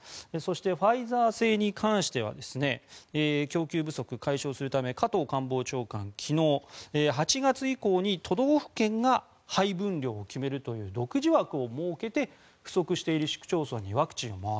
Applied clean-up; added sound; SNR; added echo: none; none; none; none.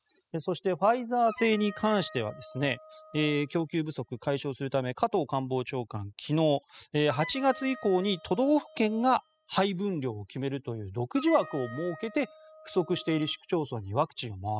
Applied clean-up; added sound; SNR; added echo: classical method spectral subtraction.